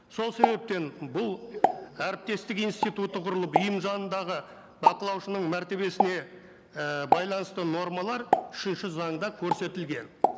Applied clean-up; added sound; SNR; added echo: none; Explosion; 0 dB; none.